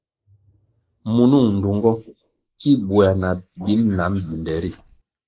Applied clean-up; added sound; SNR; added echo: neural mask model Resemble Enhance denoiser.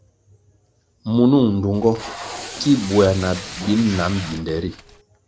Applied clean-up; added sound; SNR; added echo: none; Packing tape, duct tape; 13 dB; none.